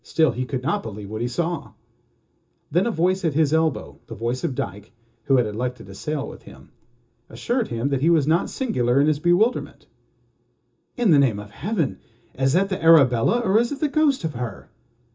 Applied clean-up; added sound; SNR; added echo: none; none; none; reverberation time 0.2 s.